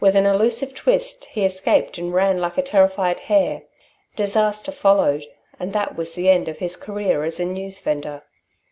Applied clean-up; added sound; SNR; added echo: none; none; none; none.